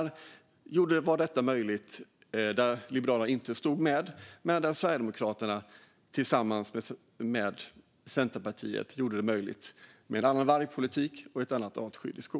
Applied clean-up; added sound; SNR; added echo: none; none; none; none.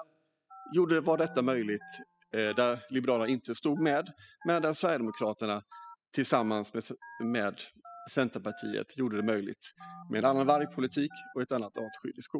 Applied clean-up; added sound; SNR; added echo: classical method spectral subtraction.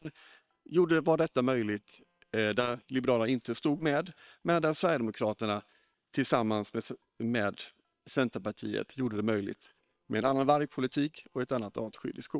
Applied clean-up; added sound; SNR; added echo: neural separator model SepFormer WHAM!.